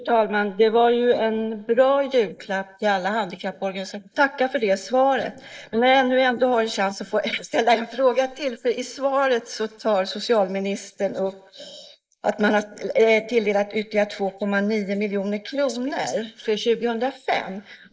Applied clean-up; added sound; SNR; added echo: neural mask model Resemble Enhance denoiser.